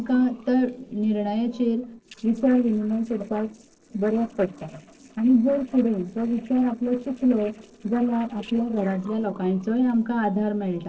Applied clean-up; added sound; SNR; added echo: neural separator model SepFormer DNS4.